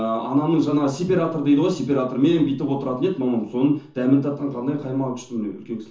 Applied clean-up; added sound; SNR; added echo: none; none; none; reverberation time 0.9 s.